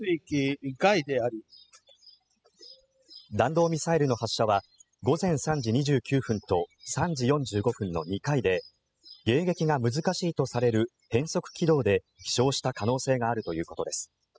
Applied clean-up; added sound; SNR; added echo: classical method spectral subtraction.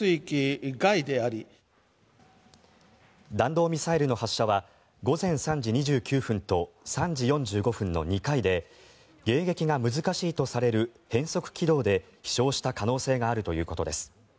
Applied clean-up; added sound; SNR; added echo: none; none; none; none.